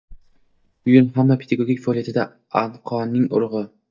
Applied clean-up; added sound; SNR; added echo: neural mask model DeepFilterNet 3.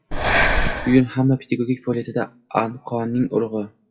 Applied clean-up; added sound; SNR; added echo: classical method WPE with log-MMSE.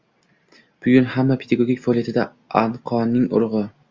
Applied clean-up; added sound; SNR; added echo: none; none; none; none.